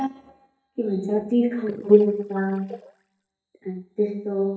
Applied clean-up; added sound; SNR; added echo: neural mask model DeepFilterNet 3.